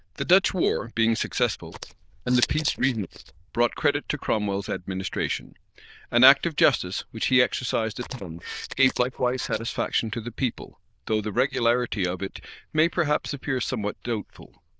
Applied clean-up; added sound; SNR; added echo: neural diffusion model UNIVERSE++.